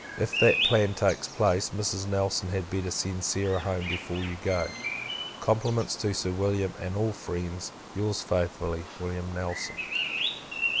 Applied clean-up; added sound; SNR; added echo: none; Bird vocalization, bird call, bird song; 7 dB; none.